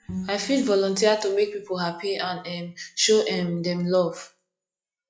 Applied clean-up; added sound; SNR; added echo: classical method log-MMSE.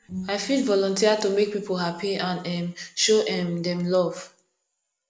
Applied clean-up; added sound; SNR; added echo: neural separator model SepFormer DNS4.